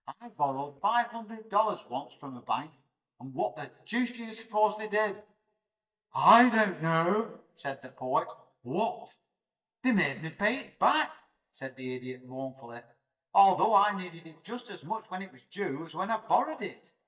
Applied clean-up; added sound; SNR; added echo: neural mask model DeepFilterNet 3.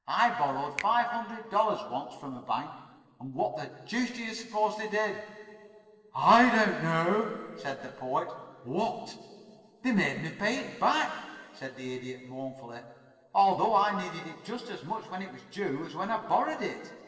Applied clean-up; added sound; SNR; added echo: neural separator model SepFormer DNS4.